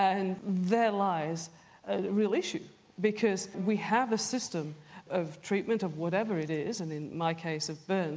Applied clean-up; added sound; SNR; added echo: none; none; none; none.